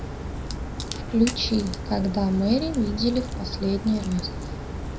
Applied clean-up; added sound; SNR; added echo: none; Crack; 6 dB; reverberation time 0.4 s.